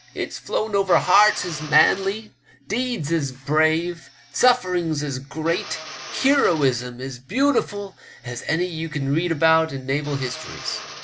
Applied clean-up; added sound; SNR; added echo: none; Drill; 18 dB; none.